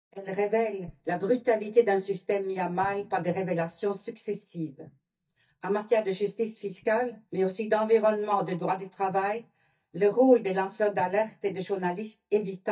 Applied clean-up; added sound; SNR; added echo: neural mask model DeepFilterNet 3.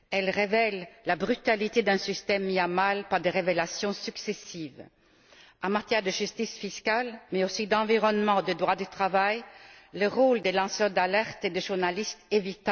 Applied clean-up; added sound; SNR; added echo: none; none; none; none.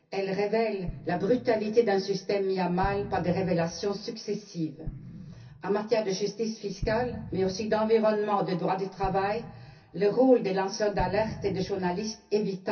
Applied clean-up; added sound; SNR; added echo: none; Explosion; 15 dB; reverberation time 0.3 s.